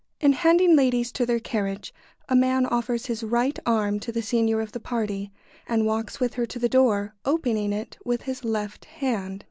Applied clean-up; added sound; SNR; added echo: none; none; none; none.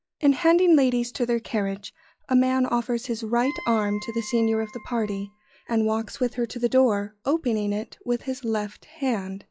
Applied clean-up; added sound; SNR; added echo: classical method log-MMSE.